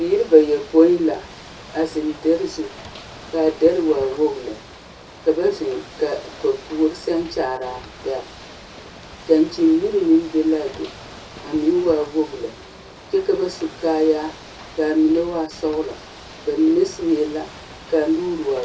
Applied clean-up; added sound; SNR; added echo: none; Ocean / Boat, Water vehicle; 18 dB; reverberation time 0.3 s.